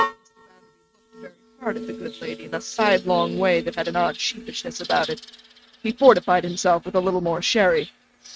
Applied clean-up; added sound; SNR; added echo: neural mask model RNNoise.